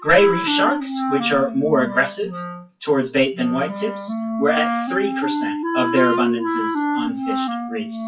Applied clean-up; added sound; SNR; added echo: classical method WPE with log-MMSE.